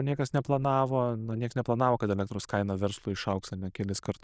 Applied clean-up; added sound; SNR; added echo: neural diffusion model UNIVERSE++.